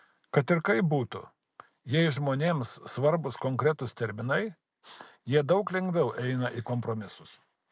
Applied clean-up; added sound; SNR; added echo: none; none; none; none.